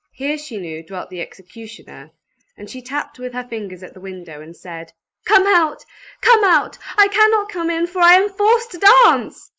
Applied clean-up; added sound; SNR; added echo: neural mask model Resemble Enhance denoiser.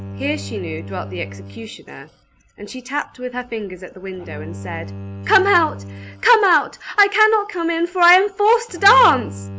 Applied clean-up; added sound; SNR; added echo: none; Bowed string instrument; 15 dB; none.